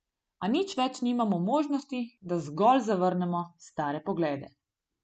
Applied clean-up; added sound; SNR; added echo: none; none; none; none.